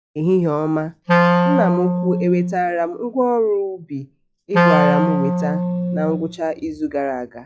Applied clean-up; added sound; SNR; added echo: classical method log-MMSE.